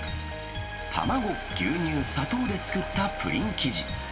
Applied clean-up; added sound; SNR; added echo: none; Power tool; 17 dB; reverberation time 2.1 s.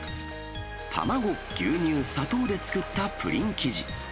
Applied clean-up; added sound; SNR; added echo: none; none; none; none.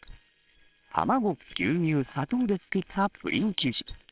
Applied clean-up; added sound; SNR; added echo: neural separator model SepFormer WHAMR!.